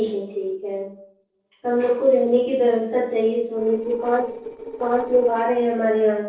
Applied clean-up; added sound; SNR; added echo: neural separator model SepFormer DNS4.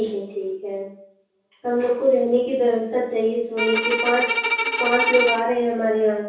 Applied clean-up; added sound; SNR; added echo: none; Bowed string instrument; 2 dB; reverberation time 0.6 s.